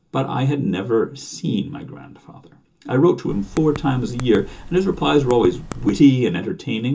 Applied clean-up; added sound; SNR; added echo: none; Typing; 13 dB; reverberation time 0.2 s.